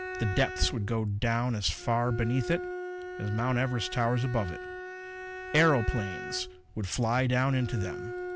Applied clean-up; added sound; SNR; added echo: none; Bowed string instrument; 10 dB; none.